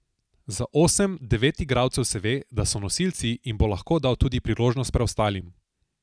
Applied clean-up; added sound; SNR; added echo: none; none; none; none.